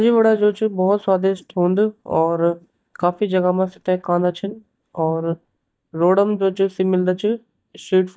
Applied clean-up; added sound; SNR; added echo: neural mask model DeepFilterNet 3.